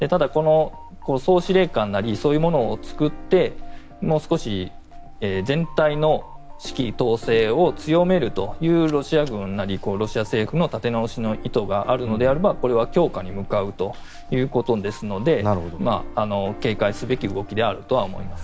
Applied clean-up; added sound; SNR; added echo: none; Buzz; 12 dB; none.